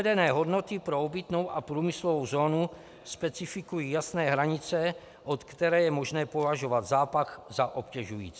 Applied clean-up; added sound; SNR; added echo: none; none; none; none.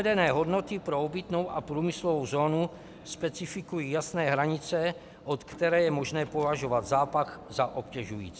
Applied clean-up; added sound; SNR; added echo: none; Motor vehicle (road) / Engine; 18 dB; none.